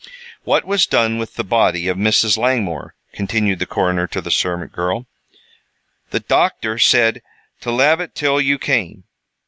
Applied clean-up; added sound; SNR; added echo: none; none; none; none.